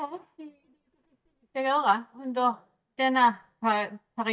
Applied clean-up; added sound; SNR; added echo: neural mask model DeepFilterNet 3.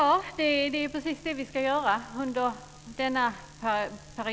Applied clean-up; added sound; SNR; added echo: none; none; none; none.